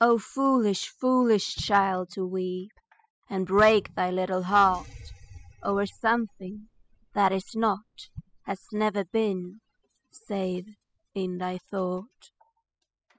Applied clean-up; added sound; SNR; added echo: classical method spectral subtraction.